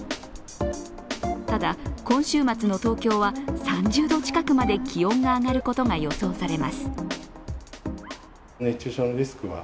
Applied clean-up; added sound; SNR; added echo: none; Dog; 19 dB; none.